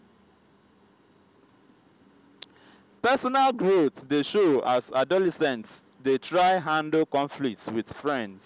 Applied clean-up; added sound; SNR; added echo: none; none; none; none.